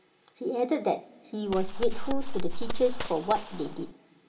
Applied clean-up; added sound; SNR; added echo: none; Gunshot, gunfire; -3 dB; reverberation time 1.7 s.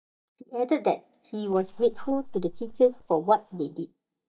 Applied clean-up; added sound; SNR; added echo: neural mask model DeepFilterNet 3.